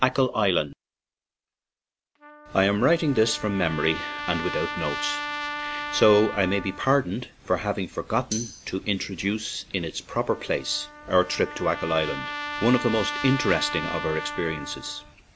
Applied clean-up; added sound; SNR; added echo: none; Tambourine + Trumpet; 10 dB; none.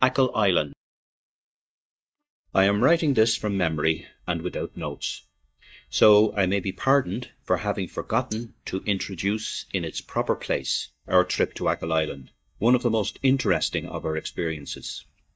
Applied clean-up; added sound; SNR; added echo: neural mask model DeepFilterNet 3.